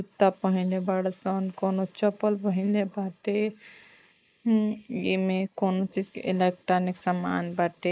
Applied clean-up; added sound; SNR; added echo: neural mask model Resemble Enhance denoiser.